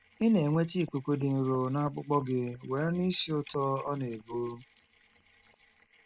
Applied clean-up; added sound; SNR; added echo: neural mask model Resemble Enhance denoiser.